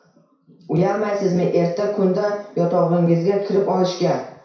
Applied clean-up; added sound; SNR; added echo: none; none; none; reverberation time 0.6 s.